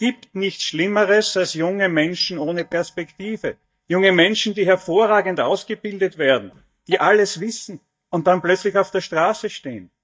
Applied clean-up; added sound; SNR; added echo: neural mask model DeepFilterNet 3.